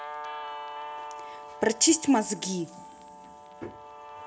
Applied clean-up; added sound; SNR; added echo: none; Guitar; 11 dB; reverberation time 0.5 s.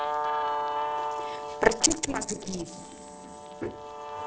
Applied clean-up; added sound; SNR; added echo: neural separator model SepFormer DNS4.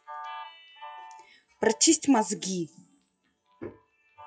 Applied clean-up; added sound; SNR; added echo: classical method WPE with log-MMSE.